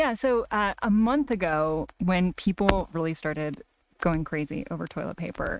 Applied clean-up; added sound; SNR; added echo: neural mask model RNNoise.